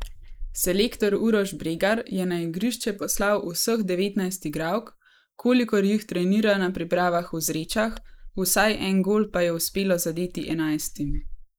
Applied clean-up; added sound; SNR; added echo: neural mask model Resemble Enhance denoiser.